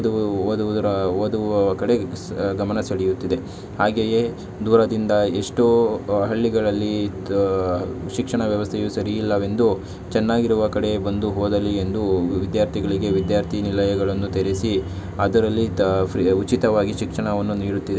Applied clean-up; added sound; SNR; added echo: none; none; none; none.